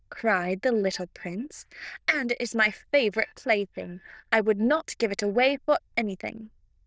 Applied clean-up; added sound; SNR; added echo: neural diffusion model UNIVERSE++.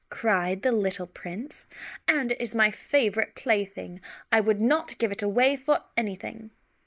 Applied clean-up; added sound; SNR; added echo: neural mask model Resemble Enhance denoiser.